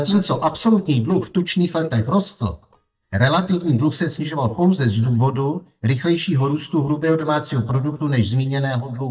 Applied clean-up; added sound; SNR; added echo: neural mask model DeepFilterNet 3.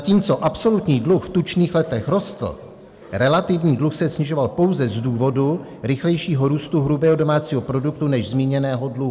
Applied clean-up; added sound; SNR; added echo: none; none; none; none.